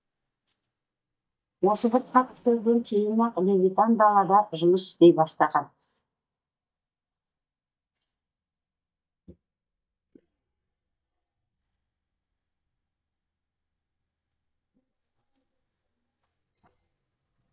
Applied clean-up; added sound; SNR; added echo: neural mask model DeepFilterNet 3.